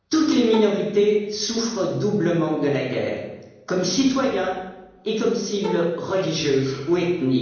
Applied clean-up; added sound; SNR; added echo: neural separator model SepFormer DNS4.